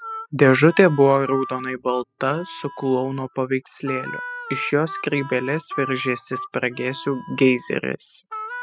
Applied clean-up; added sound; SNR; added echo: classical method spectral subtraction.